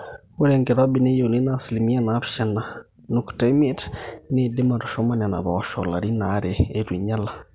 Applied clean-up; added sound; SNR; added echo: none; none; none; none.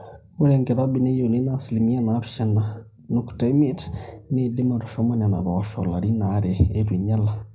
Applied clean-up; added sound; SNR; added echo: none; none; none; reverberation time 0.3 s.